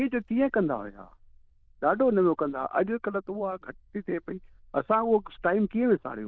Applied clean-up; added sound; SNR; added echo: neural diffusion model UNIVERSE++.